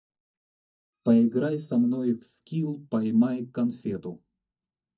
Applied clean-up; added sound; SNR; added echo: neural mask model DeepFilterNet 3.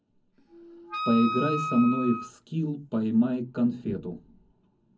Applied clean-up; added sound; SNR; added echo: none; Wind instrument, woodwind instrument; 5 dB; reverberation time 0.4 s.